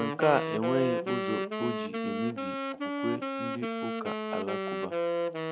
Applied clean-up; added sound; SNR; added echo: none; Wind instrument, woodwind instrument; -1 dB; none.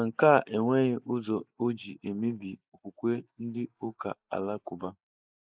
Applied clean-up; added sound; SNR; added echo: neural mask model Resemble Enhance denoiser.